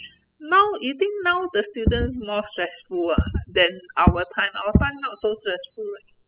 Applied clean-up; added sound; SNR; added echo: classical method spectral subtraction.